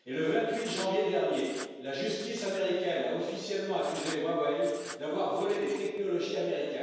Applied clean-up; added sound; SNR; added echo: none; Writing; 16 dB; reverberation time 1.2 s.